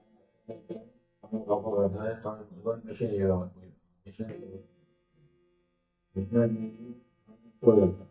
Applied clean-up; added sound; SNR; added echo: neural mask model DeepFilterNet 3.